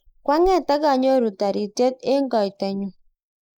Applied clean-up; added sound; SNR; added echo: neural mask model Resemble Enhance denoiser.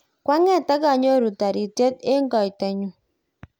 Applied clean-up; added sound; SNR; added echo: none; none; none; none.